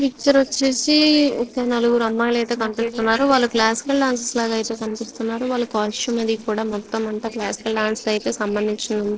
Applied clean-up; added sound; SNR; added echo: neural separator model SepFormer DNS4.